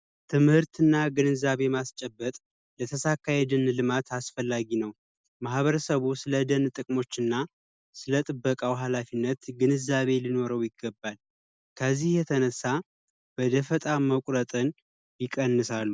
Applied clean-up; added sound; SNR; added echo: none; none; none; none.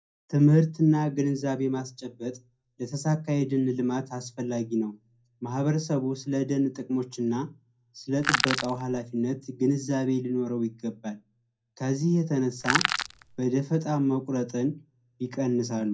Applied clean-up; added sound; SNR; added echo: none; Crushing; 1 dB; reverberation time 0.2 s.